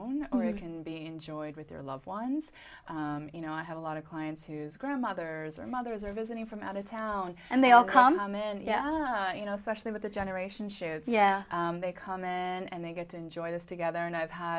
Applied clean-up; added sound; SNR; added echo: none; none; none; none.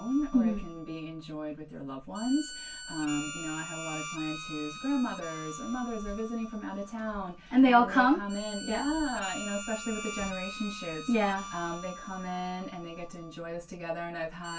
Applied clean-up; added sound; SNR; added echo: none; Harmonica; 12 dB; reverberation time 0.1 s.